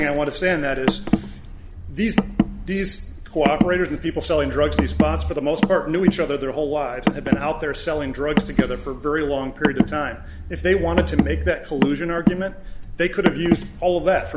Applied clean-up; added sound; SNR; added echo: none; Car; 2 dB; none.